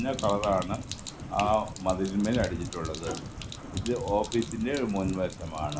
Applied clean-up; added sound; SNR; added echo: none; Sink (filling or washing); 14 dB; none.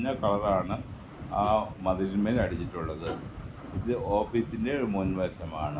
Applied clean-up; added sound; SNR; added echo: none; none; none; none.